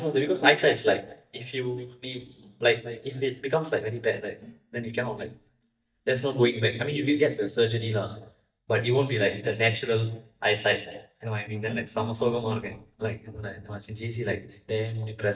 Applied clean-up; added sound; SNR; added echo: neural mask model DeepFilterNet 3.